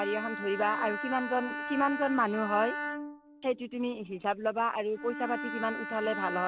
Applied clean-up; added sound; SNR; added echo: none; Bowed string instrument; 7 dB; none.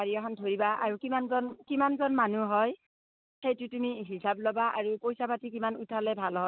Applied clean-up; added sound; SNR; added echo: none; none; none; none.